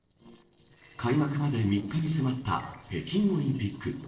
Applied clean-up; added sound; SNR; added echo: neural separator model SepFormer DNS4.